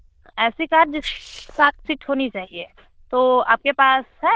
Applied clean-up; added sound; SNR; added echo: neural diffusion model UNIVERSE++.